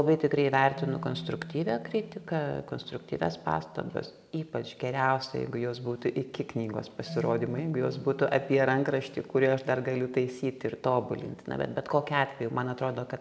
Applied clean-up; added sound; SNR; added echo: none; Marimba, xylophone; 17 dB; none.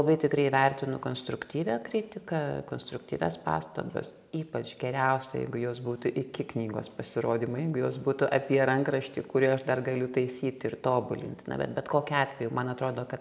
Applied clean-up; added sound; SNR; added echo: none; none; none; none.